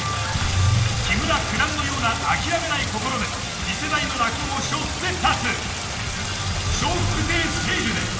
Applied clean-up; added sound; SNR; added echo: none; Stream; 7 dB; reverberation time 2.9 s.